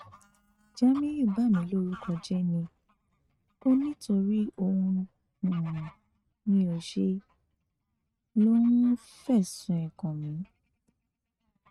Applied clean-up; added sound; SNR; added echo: neural mask model RNNoise.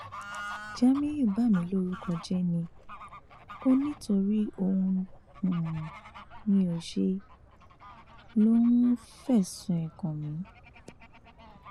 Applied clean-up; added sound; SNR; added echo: none; Bird / Fowl; 18 dB; none.